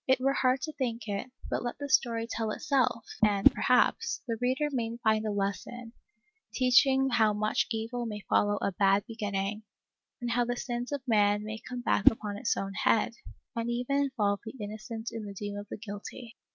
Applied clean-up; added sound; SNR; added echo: none; Whoosh, swoosh, swish; 3 dB; none.